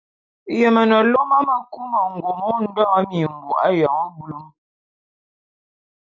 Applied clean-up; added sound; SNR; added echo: none; none; none; none.